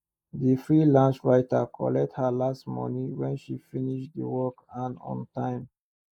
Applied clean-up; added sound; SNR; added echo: neural mask model Resemble Enhance denoiser.